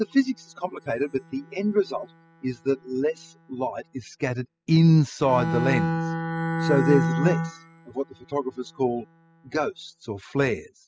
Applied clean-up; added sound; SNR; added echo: classical method spectral subtraction.